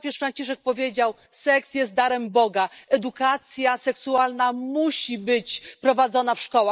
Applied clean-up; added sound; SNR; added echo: neural mask model Resemble Enhance denoiser.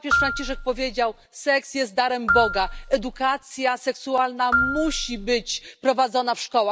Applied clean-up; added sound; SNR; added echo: none; Marimba, xylophone; 5 dB; none.